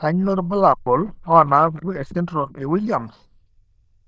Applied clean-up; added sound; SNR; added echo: neural diffusion model UNIVERSE++.